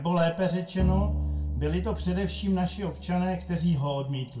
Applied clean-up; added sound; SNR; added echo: none; Bowed string instrument; 3 dB; reverberation time 0.2 s.